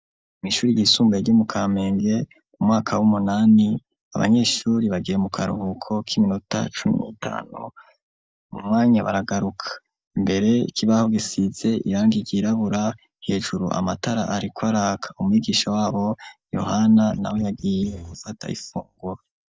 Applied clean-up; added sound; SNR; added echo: neural mask model DeepFilterNet 3.